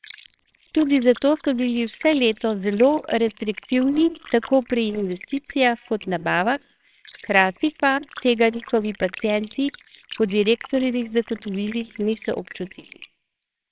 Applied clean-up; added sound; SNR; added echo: neural separator model SepFormer WHAMR!.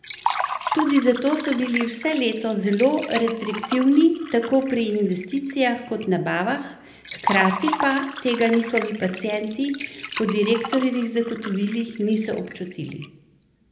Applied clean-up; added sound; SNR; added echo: none; Liquid; 10 dB; reverberation time 0.7 s.